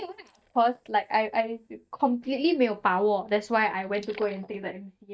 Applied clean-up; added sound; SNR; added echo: neural mask model DeepFilterNet 3.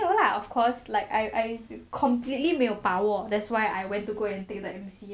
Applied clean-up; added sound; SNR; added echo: none; none; none; none.